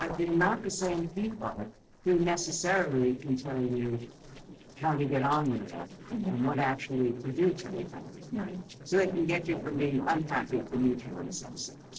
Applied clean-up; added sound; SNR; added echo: neural separator model SepFormer DNS4.